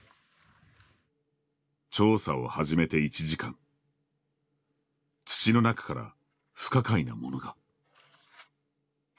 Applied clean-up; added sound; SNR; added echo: none; none; none; none.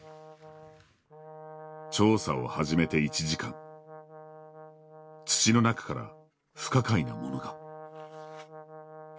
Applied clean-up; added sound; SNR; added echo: none; Brass instrument; 15 dB; none.